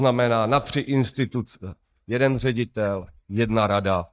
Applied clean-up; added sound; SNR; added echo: neural mask model DeepFilterNet 3.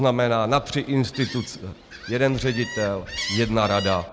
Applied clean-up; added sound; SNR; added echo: none; Gull, seagull; 12 dB; none.